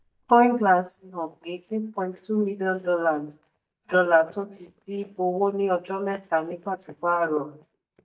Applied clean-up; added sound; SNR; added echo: neural mask model DeepFilterNet 3.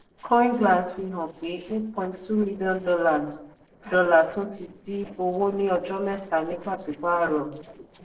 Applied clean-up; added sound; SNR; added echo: neural separator model SepFormer DNS4.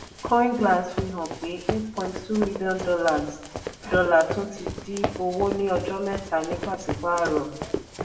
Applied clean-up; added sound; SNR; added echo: none; Run; 7 dB; reverberation time 0.6 s.